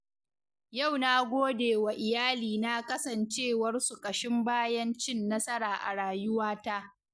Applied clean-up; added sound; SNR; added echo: none; none; none; none.